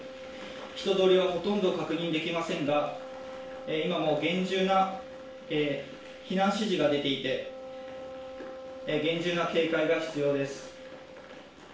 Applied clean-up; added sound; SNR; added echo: none; Wind instrument, woodwind instrument; 15 dB; reverberation time 0.5 s.